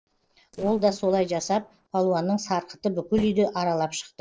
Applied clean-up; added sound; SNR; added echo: neural separator model SepFormer DNS4.